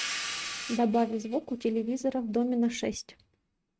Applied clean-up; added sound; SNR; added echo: neural mask model RNNoise.